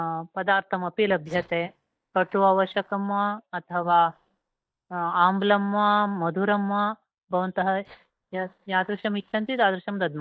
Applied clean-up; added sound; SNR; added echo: neural mask model DeepFilterNet 3.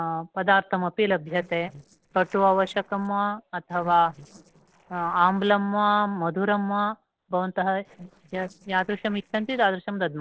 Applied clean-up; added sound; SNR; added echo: neural separator model SepFormer DNS4.